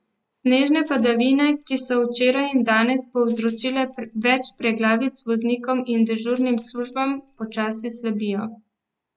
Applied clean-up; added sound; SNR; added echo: none; Tambourine; 19 dB; none.